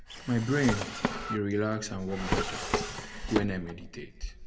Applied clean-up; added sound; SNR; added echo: none; Drawer open or close; 2 dB; reverberation time 0.8 s.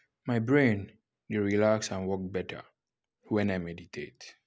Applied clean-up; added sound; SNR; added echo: none; none; none; none.